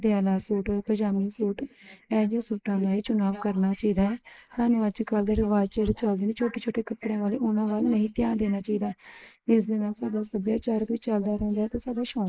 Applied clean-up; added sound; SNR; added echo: neural mask model Resemble Enhance denoiser.